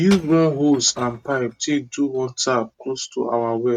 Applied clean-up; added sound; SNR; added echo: neural mask model RNNoise.